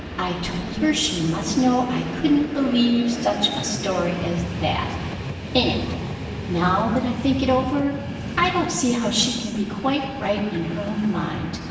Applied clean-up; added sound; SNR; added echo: none; Train; 7 dB; reverberation time 1.1 s.